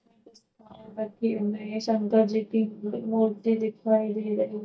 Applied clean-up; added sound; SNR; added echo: neural mask model DeepFilterNet 3.